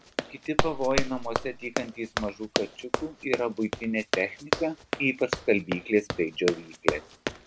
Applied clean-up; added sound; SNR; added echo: none; Run; 2 dB; none.